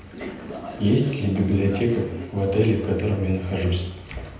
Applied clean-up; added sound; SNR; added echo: none; Train; 15 dB; reverberation time 0.9 s.